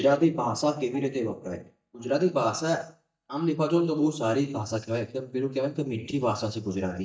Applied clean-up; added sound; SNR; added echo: neural mask model DeepFilterNet 3.